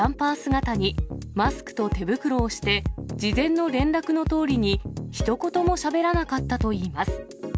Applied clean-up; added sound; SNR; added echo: none; none; none; none.